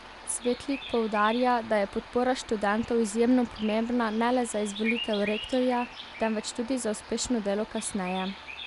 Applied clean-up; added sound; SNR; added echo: none; Bird vocalization, bird call, bird song; 13 dB; none.